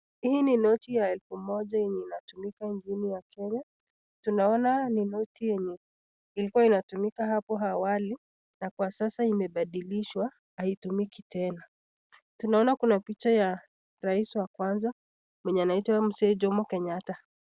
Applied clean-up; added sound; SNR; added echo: none; none; none; none.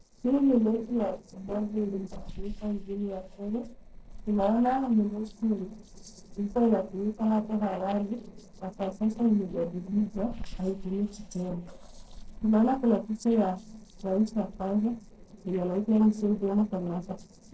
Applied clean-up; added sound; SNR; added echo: neural separator model SepFormer DNS4.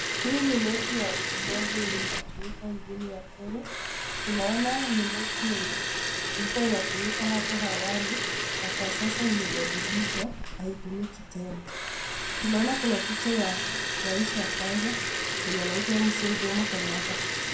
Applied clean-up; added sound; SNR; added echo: none; Liquid; 0 dB; reverberation time 0.4 s.